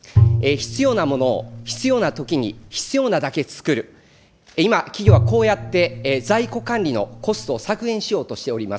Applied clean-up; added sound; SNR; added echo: none; Bowed string instrument; 1 dB; none.